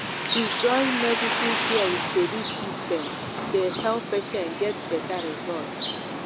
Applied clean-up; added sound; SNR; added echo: none; Bird; 0 dB; none.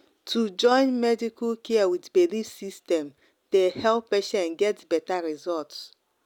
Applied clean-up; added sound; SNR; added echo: none; none; none; none.